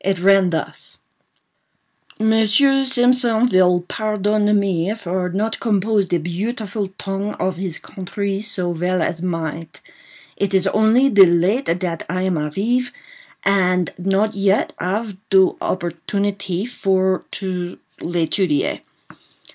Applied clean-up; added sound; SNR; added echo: none; none; none; none.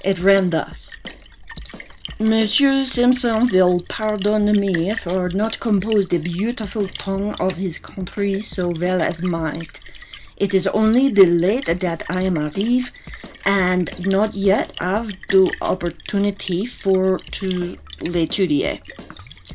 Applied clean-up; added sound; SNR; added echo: none; Drum kit + Splash, splatter; 17 dB; none.